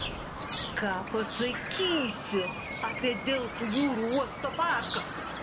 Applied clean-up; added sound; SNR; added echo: none; Bird vocalization, bird call, bird song; -1 dB; none.